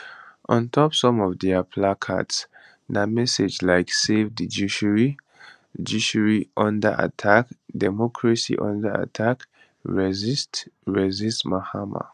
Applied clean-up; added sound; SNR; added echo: none; none; none; none.